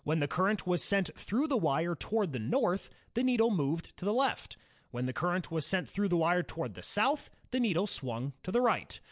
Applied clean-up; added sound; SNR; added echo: none; none; none; none.